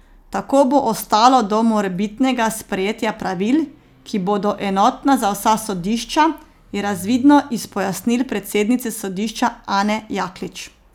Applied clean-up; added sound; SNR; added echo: none; none; none; none.